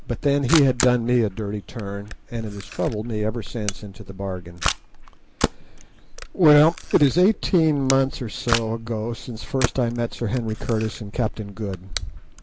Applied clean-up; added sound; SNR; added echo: none; Camera; 9 dB; none.